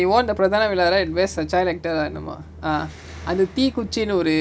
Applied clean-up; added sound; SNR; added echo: none; none; none; none.